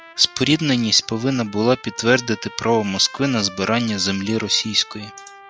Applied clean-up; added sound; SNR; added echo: none; Trumpet; 20 dB; none.